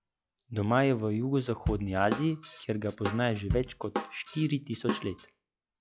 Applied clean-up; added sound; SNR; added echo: classical method log-MMSE.